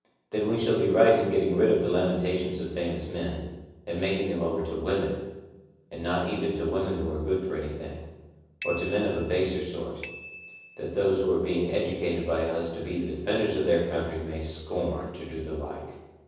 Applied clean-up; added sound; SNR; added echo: none; Bicycle bell; 10 dB; reverberation time 1.1 s.